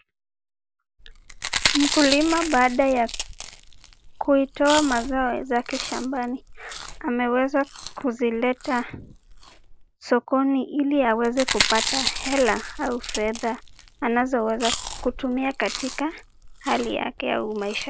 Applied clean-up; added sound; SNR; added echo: none; Chewing, mastication; 8 dB; none.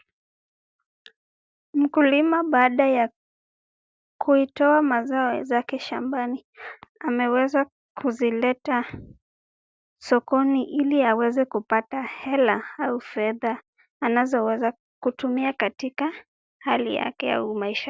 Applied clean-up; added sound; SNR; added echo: none; none; none; none.